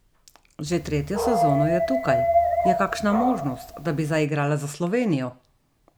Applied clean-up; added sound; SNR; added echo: none; Dog; -1 dB; none.